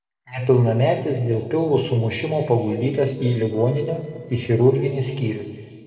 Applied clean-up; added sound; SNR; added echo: neural separator model SepFormer DNS4.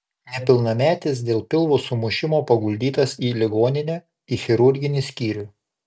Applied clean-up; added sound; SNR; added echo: none; none; none; none.